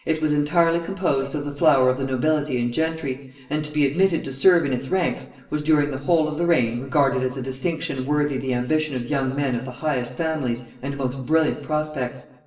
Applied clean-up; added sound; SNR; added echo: none; none; none; reverberation time 1.0 s.